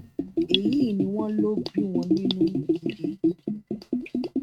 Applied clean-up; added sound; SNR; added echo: neural mask model RNNoise.